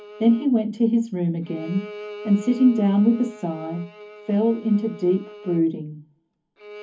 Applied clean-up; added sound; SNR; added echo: none; Bowed string instrument; 17 dB; reverberation time 0.3 s.